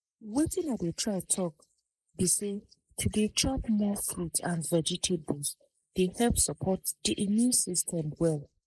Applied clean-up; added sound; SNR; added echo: neural mask model Resemble Enhance denoiser.